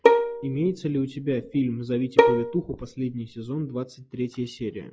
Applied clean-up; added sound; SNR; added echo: classical method log-MMSE.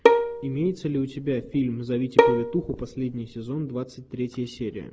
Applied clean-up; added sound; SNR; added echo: none; Bowed string instrument; -4 dB; none.